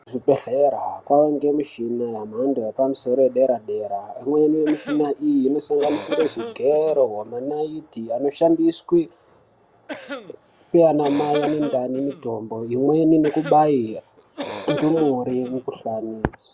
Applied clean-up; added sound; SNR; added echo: none; Cough; 13 dB; none.